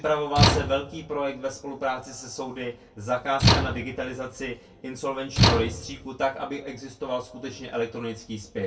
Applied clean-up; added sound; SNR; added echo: none; Slam / Tools; -4 dB; reverberation time 0.2 s.